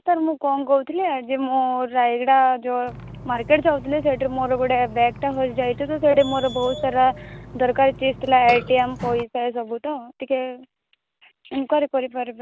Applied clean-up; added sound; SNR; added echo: none; Burping, eructation; 17 dB; none.